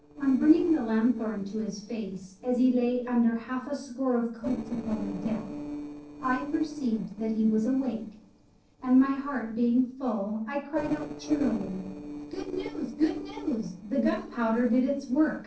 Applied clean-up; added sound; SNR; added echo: neural separator model SepFormer DNS4.